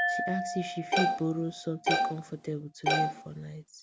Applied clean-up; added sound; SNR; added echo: none; Bowed string instrument + Glass; -3 dB; none.